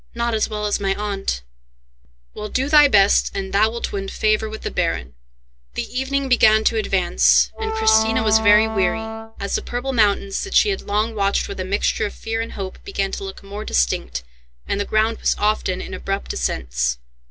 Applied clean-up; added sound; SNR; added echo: none; Wind instrument, woodwind instrument; 5 dB; none.